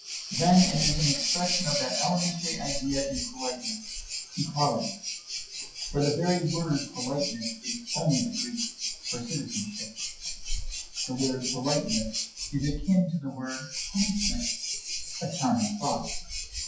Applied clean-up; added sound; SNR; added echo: classical method WPE with log-MMSE.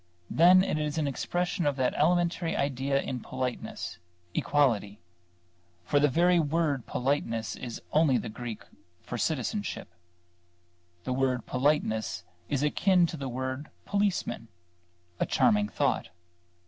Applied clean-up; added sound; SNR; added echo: none; none; none; none.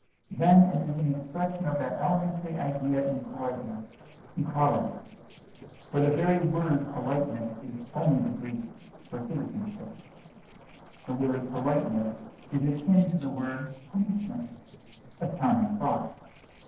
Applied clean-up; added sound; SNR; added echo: neural separator model SepFormer DNS4.